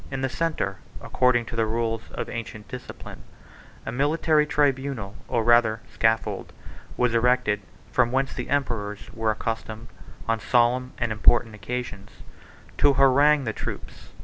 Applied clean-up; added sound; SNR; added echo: none; none; none; none.